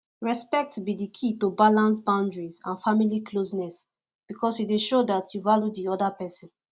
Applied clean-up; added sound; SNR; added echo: none; none; none; none.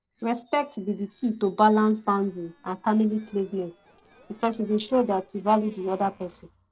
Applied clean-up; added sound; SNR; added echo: neural separator model SepFormer DNS4.